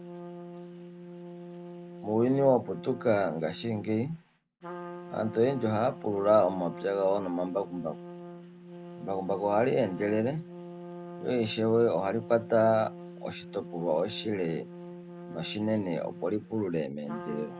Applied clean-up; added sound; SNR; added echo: none; Trumpet; 14 dB; none.